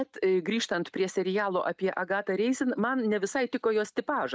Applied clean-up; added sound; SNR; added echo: none; none; none; none.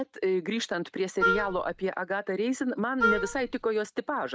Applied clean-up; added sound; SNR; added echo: none; Wind instrument, woodwind instrument; 0 dB; none.